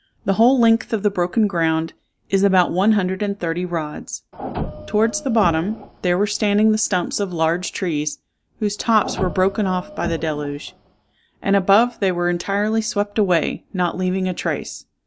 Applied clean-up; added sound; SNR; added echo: none; Printer; 11 dB; none.